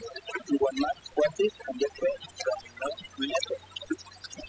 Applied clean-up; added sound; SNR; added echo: classical method spectral subtraction.